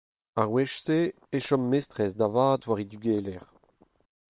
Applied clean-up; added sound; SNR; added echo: neural separator model SepFormer WHAM!.